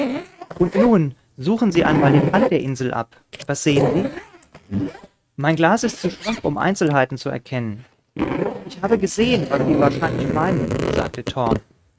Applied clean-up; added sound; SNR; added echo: neural mask model RNNoise.